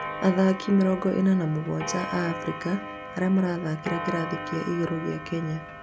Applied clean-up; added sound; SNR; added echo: none; Clock; 10 dB; none.